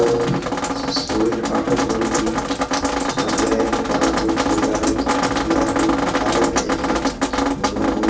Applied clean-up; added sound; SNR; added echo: none; Drip; -3 dB; reverberation time 0.6 s.